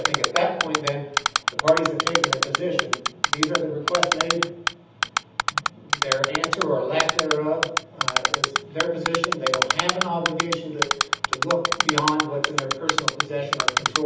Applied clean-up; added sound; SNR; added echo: none; Typing; -2 dB; reverberation time 0.8 s.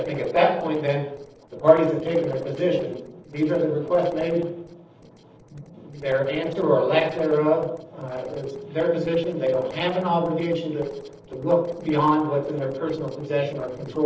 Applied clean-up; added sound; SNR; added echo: neural separator model SepFormer DNS4.